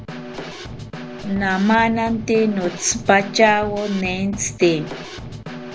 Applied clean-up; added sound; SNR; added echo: none; Snare drum / Drum kit; 12 dB; none.